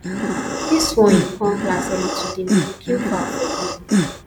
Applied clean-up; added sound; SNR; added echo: none; Breathing; 0 dB; none.